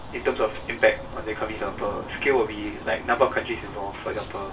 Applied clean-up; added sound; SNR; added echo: none; Bird; 12 dB; reverberation time 0.2 s.